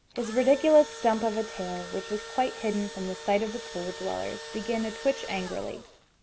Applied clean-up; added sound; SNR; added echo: none; Engine / Drill; 13 dB; none.